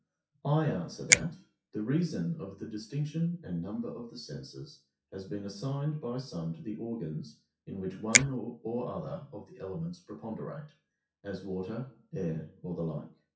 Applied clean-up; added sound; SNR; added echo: classical method WPE with log-MMSE.